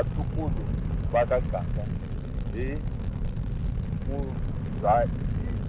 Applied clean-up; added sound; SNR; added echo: none; Fire; -3 dB; none.